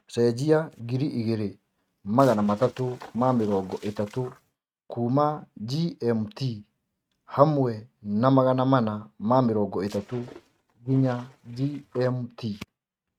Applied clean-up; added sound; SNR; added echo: neural mask model RNNoise.